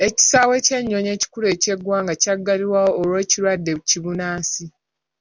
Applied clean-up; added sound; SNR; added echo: none; none; none; none.